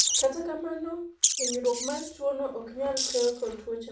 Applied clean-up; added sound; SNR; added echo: none; Wild animals; 1 dB; reverberation time 0.3 s.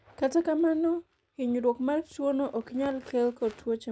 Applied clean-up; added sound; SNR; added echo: none; none; none; none.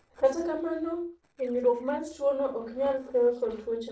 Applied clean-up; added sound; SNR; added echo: neural separator model SepFormer DNS4.